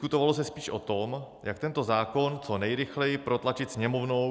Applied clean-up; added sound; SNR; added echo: none; none; none; none.